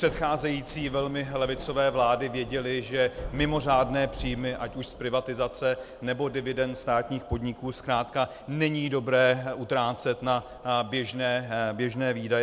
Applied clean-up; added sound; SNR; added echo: none; Thunder / Rain; 17 dB; none.